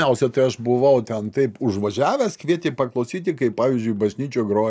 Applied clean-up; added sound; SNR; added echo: none; none; none; none.